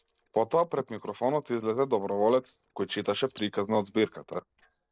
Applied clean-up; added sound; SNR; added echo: neural separator model SepFormer DNS4.